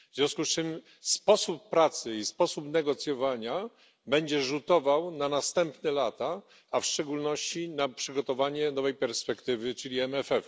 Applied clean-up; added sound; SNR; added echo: none; none; none; none.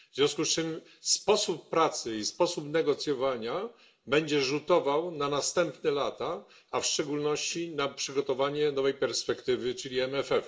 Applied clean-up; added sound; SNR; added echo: none; none; none; reverberation time 0.4 s.